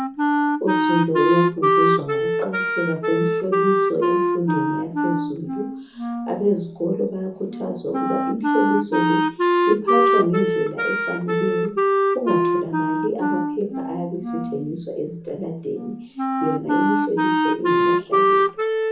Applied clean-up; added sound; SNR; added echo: none; Wind instrument, woodwind instrument; -4 dB; reverberation time 0.6 s.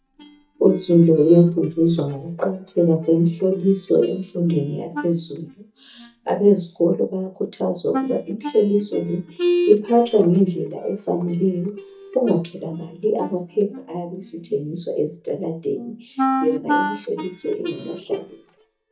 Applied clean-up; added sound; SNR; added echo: neural mask model DeepFilterNet 3.